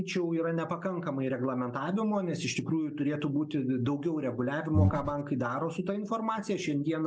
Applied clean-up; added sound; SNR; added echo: none; Breathing; -4 dB; none.